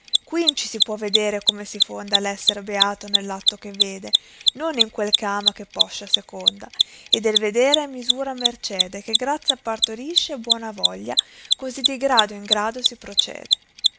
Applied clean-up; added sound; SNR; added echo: none; Mechanisms; -3 dB; none.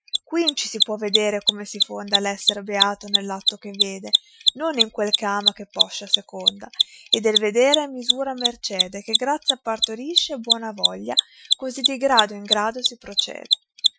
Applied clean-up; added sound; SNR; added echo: classical method Wiener filter.